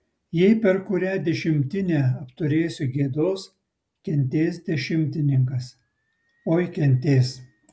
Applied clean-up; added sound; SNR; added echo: none; none; none; none.